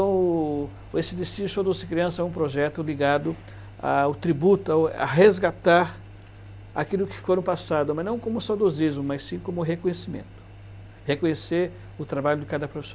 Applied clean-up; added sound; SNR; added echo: none; Engine; 18 dB; none.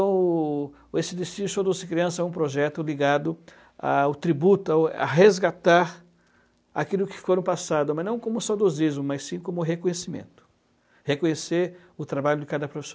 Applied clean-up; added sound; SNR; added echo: none; none; none; none.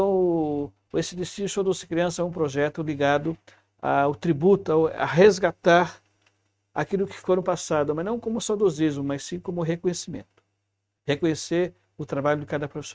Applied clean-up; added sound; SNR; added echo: neural mask model RNNoise.